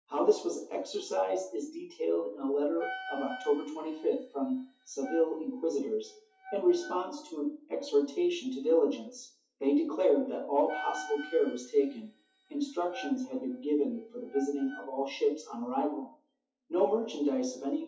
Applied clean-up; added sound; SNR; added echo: classical method WPE with log-MMSE.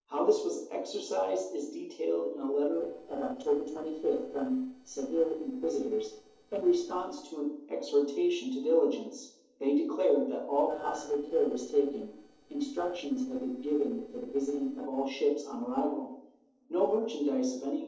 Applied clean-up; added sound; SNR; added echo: neural separator model SepFormer DNS4.